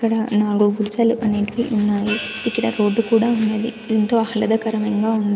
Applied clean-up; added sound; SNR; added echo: none; Hi-hat; 14 dB; none.